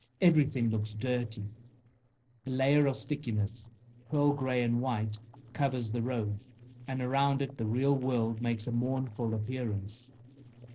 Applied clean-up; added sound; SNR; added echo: neural separator model SepFormer DNS4.